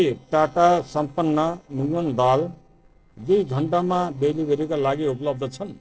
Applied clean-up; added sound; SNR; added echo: neural separator model SepFormer DNS4.